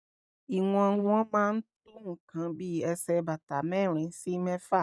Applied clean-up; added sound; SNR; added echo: neural mask model DeepFilterNet 3.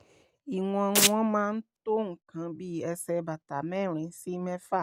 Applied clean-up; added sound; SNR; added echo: none; Domestic sounds, home sounds; -3 dB; none.